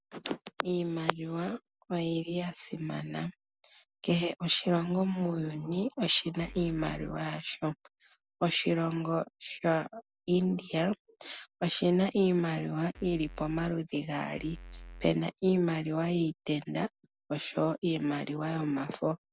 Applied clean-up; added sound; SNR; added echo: none; Bass drum / Keyboard (musical); 15 dB; none.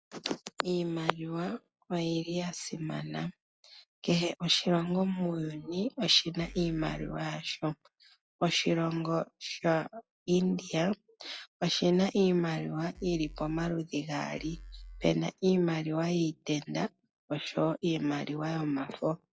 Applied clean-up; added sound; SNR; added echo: classical method log-MMSE.